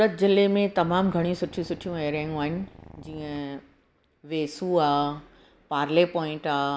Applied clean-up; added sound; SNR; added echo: none; Purr; 19 dB; none.